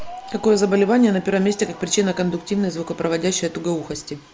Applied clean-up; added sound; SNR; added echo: none; none; none; none.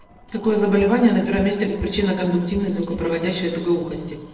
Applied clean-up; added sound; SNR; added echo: neural separator model SepFormer DNS4.